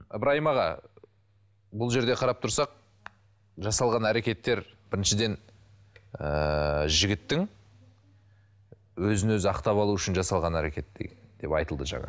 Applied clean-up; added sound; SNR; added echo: none; none; none; none.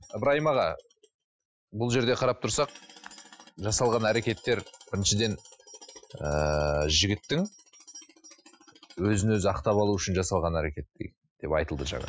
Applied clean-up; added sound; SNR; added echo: classical method Wiener filter.